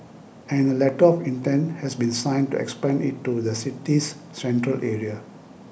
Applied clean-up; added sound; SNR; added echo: none; none; none; none.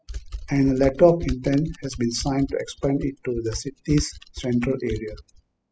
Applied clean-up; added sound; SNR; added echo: classical method spectral subtraction.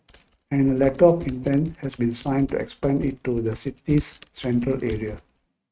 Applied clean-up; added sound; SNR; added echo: neural mask model RNNoise.